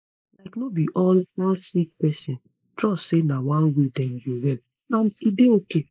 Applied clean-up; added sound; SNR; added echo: neural mask model Resemble Enhance denoiser.